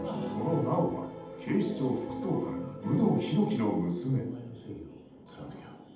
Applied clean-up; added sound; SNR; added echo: none; none; none; reverberation time 0.8 s.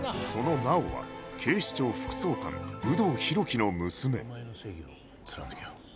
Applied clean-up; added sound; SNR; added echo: none; none; none; none.